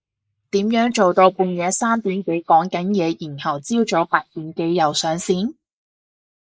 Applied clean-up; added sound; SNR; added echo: neural mask model Resemble Enhance denoiser.